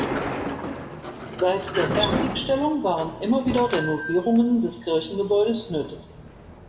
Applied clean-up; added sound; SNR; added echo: none; Sliding door; 6 dB; reverberation time 1.5 s.